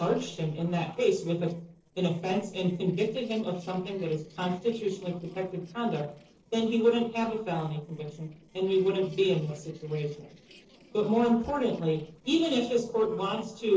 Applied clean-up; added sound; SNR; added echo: neural separator model SepFormer DNS4.